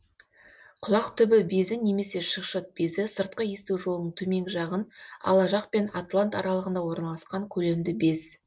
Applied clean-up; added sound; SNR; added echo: none; none; none; none.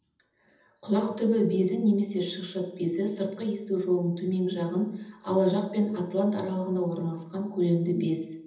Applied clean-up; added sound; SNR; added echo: none; none; none; reverberation time 0.8 s.